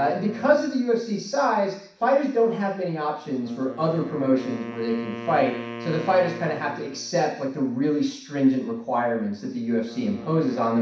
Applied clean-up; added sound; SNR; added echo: none; Wind instrument, woodwind instrument; 15 dB; reverberation time 0.6 s.